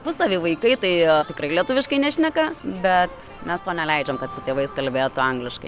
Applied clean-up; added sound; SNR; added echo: none; none; none; none.